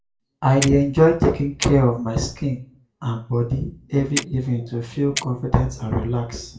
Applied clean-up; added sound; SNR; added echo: none; Clock; 13 dB; reverberation time 0.3 s.